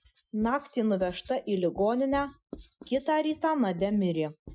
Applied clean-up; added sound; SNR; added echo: classical method Wiener filter.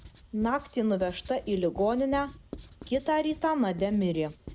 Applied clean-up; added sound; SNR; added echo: none; Writing; 18 dB; none.